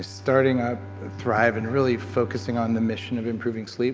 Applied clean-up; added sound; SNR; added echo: none; Bowed string instrument; 13 dB; none.